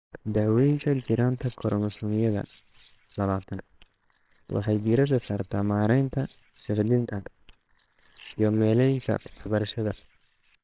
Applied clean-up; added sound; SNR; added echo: neural separator model SepFormer WHAMR!.